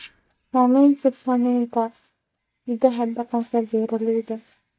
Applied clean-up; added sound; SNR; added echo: neural mask model DeepFilterNet 3.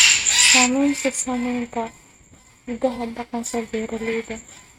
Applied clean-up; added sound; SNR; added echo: neural mask model RNNoise.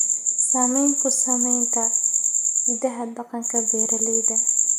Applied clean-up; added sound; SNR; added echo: none; none; none; none.